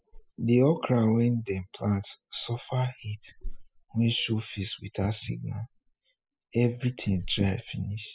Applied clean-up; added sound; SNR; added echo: classical method spectral subtraction.